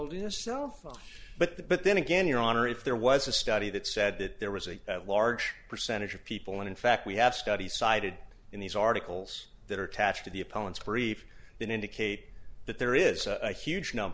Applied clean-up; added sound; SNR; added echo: none; none; none; none.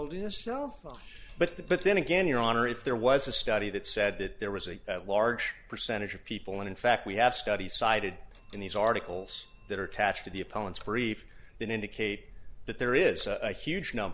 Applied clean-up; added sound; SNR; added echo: none; Bell; 20 dB; none.